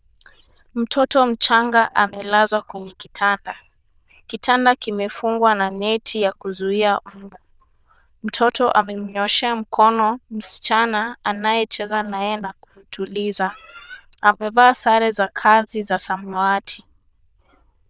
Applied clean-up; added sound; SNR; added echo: neural diffusion model UNIVERSE++.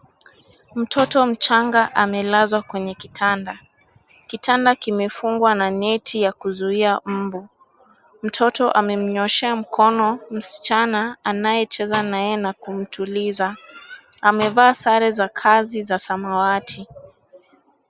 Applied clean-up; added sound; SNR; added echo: none; Snare drum; 14 dB; none.